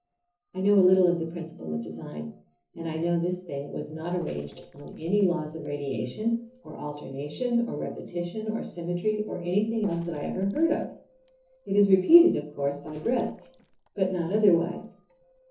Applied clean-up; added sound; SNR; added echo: neural separator model SepFormer DNS4.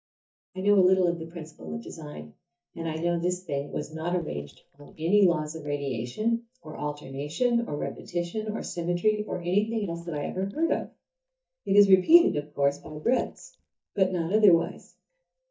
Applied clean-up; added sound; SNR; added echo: neural mask model DeepFilterNet 3.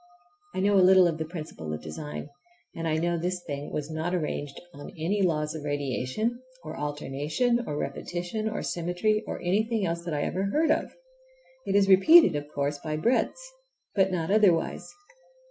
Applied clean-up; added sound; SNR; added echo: none; none; none; none.